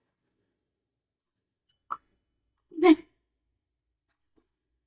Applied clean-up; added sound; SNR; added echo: neural mask model DeepFilterNet 3.